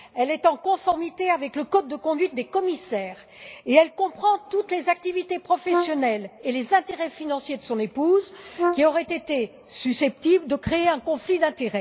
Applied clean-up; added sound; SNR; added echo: none; Brass instrument; 5 dB; none.